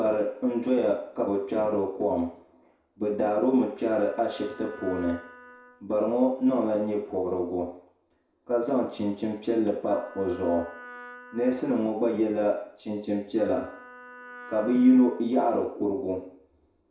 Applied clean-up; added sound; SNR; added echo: none; Wind instrument, woodwind instrument; 20 dB; reverberation time 0.6 s.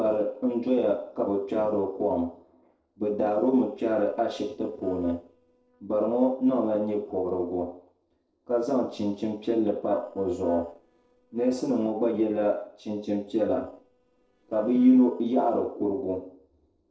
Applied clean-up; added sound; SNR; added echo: neural separator model SepFormer DNS4.